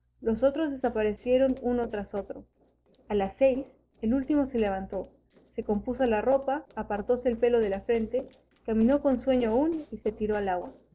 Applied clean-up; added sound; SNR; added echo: neural separator model SepFormer DNS4.